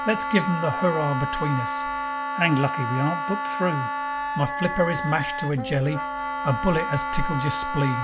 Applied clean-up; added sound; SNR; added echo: none; Wind instrument, woodwind instrument; 3 dB; none.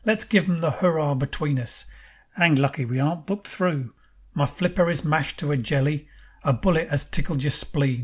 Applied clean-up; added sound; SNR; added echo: none; none; none; none.